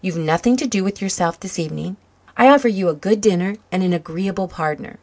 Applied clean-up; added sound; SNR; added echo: none; none; none; none.